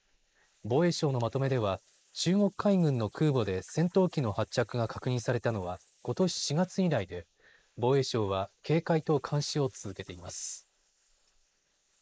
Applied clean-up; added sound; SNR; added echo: neural mask model Resemble Enhance denoiser.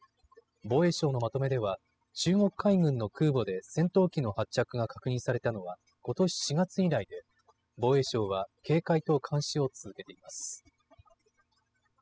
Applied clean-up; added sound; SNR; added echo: classical method spectral subtraction.